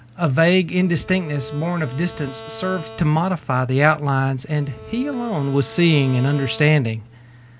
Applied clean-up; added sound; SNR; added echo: none; Bowed string instrument; 18 dB; none.